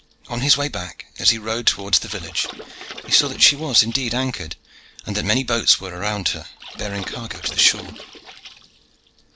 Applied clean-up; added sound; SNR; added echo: none; Water / Splash, splatter; 17 dB; none.